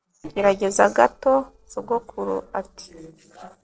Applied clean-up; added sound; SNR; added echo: neural separator model SepFormer DNS4.